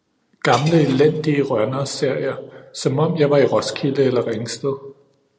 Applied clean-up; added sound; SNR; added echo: none; Shatter / Crushing; 19 dB; none.